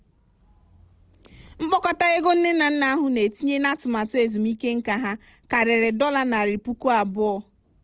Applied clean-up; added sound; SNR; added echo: none; none; none; none.